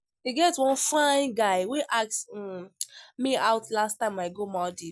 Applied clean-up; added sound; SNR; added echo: none; none; none; none.